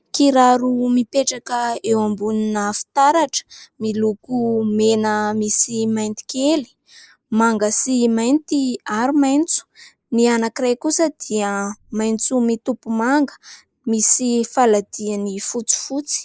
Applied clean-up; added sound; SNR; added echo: neural mask model Resemble Enhance denoiser.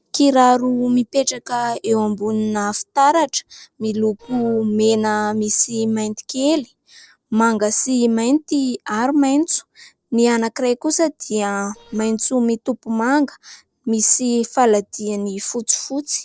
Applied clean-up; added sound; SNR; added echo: neural separator model SepFormer DNS4.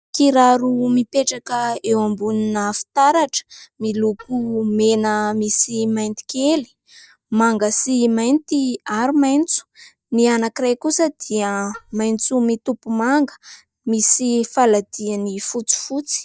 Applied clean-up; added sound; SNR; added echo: neural mask model DeepFilterNet 3.